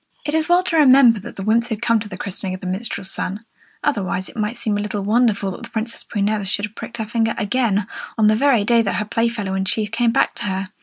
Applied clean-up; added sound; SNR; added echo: none; none; none; none.